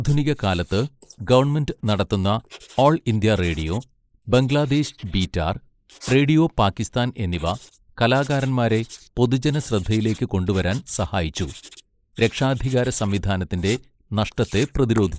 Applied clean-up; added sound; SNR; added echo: neural mask model Resemble Enhance denoiser.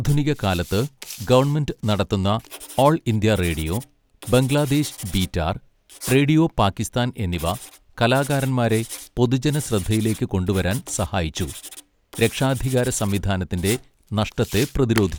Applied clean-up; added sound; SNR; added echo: none; Writing; 17 dB; none.